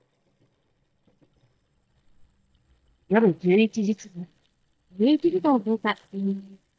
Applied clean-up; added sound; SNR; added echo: neural mask model DeepFilterNet 3.